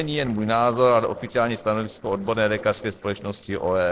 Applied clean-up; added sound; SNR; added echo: neural separator model SepFormer DNS4.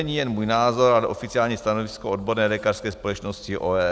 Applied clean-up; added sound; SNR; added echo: none; none; none; none.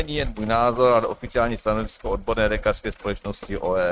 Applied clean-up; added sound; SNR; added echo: neural mask model RNNoise.